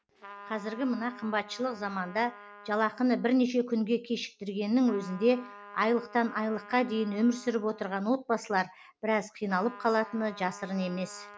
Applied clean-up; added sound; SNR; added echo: none; Trumpet; 19 dB; none.